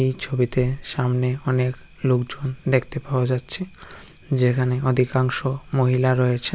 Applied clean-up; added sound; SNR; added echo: none; none; none; none.